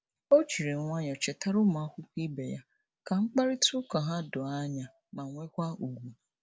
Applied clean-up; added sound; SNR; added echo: none; none; none; none.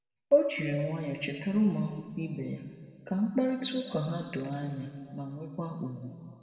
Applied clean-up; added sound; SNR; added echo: none; none; none; reverberation time 2.0 s.